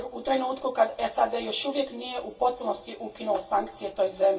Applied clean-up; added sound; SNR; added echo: none; none; none; reverberation time 0.2 s.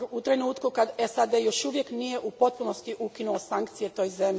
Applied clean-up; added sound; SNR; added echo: none; none; none; none.